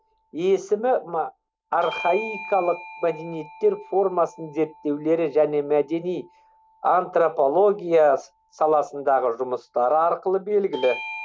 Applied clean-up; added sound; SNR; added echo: none; Bell / Doorbell; 18 dB; none.